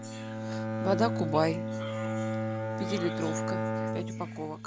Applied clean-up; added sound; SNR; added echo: none; Bowed string instrument; -1 dB; none.